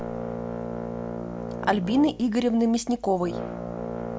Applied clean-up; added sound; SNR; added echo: none; Brass instrument; 7 dB; none.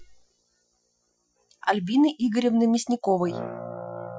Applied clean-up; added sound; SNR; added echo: classical method Wiener filter.